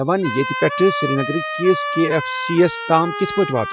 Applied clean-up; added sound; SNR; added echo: classical method Wiener filter.